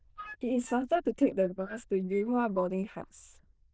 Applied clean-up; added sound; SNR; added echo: neural diffusion model UNIVERSE++.